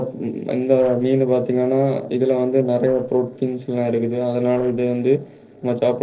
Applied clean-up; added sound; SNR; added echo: neural separator model SepFormer DNS4.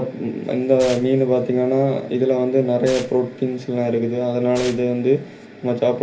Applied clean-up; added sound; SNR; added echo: none; Tearing; 20 dB; reverberation time 0.3 s.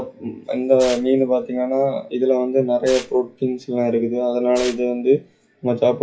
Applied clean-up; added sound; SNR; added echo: classical method WPE with log-MMSE.